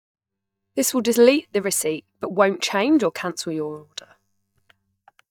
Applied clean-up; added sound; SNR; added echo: neural mask model DeepFilterNet 3.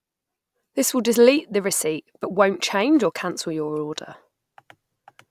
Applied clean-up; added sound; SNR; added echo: none; none; none; none.